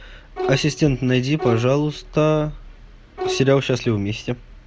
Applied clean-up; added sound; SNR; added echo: none; Bowed string instrument; 9 dB; none.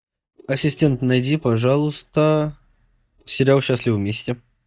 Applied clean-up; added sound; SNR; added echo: neural mask model DeepFilterNet 3.